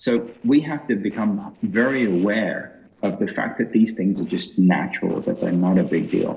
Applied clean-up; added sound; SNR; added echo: neural separator model SepFormer DNS4.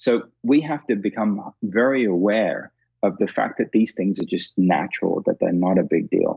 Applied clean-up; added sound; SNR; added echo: none; none; none; none.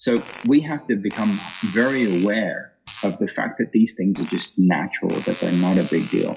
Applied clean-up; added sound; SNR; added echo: classical method WPE with log-MMSE.